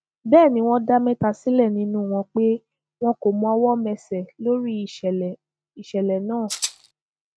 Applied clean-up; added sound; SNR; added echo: neural mask model RNNoise.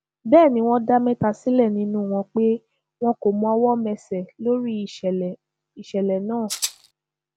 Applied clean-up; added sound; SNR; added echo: none; Rattle (instrument); 8 dB; none.